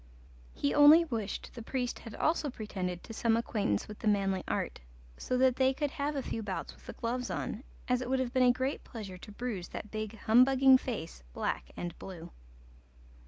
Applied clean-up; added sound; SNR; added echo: none; none; none; none.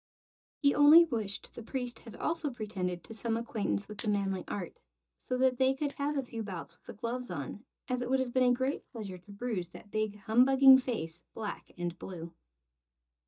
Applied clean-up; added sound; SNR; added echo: neural mask model DeepFilterNet 3.